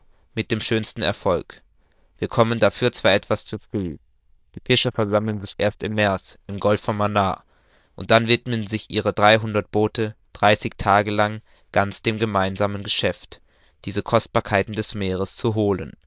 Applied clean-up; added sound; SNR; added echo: neural diffusion model UNIVERSE++.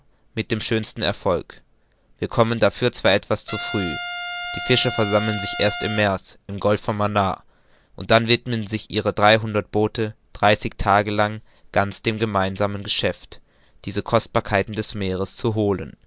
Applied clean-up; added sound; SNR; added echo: none; Trumpet; 7 dB; none.